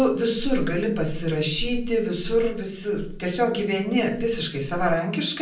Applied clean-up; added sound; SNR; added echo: none; Chink, clink; 8 dB; reverberation time 0.6 s.